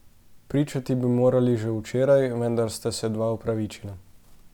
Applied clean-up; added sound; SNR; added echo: none; none; none; none.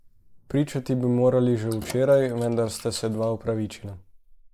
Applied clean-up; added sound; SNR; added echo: neural mask model Resemble Enhance denoiser.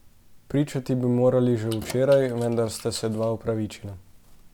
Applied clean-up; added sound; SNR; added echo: none; Keys jangling; 18 dB; none.